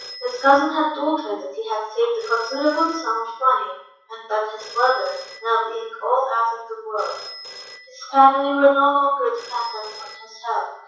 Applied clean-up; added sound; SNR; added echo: none; Telephone; 20 dB; reverberation time 0.7 s.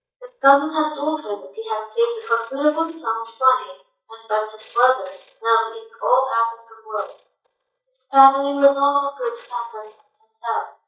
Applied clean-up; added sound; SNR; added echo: neural mask model DeepFilterNet 3.